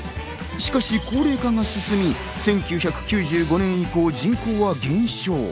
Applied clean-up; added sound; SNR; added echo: none; none; none; none.